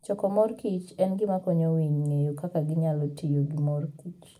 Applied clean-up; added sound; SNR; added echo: neural mask model Resemble Enhance denoiser.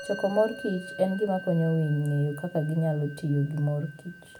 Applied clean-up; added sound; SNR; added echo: none; Musical instrument; 16 dB; none.